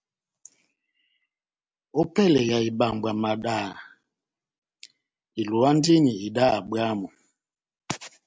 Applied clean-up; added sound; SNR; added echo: none; none; none; none.